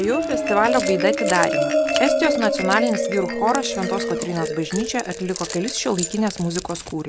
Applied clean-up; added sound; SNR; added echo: none; Marimba, xylophone + Keys jangling; 1 dB; none.